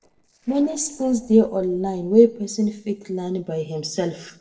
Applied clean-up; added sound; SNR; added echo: neural separator model SepFormer DNS4.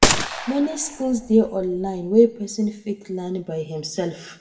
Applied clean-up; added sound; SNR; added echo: none; Gunshot, gunfire; 3 dB; reverberation time 0.5 s.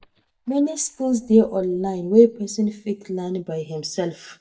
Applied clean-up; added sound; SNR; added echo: neural mask model DeepFilterNet 3.